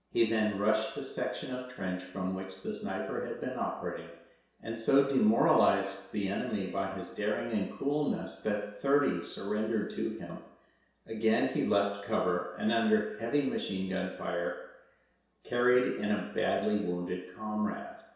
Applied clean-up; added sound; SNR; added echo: none; none; none; reverberation time 0.7 s.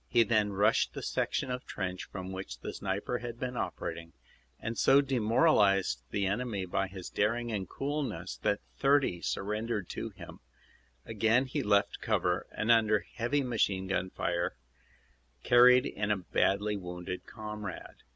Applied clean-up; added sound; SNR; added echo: none; none; none; none.